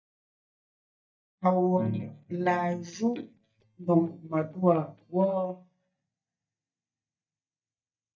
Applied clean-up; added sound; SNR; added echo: neural mask model DeepFilterNet 3.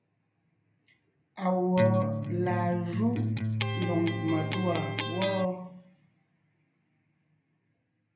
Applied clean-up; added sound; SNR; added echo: none; Electric guitar; -1 dB; reverberation time 0.3 s.